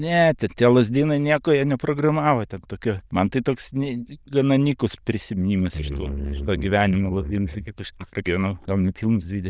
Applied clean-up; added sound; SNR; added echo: neural diffusion model UNIVERSE++.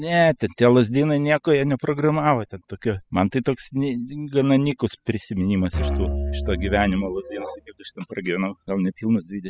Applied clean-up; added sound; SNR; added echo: classical method spectral subtraction.